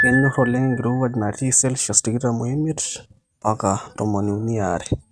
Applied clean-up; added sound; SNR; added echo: neural mask model RNNoise.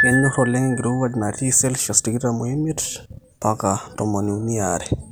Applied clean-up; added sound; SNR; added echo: none; Piano; 9 dB; none.